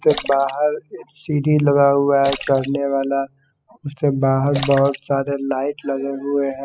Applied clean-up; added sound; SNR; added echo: classical method spectral subtraction.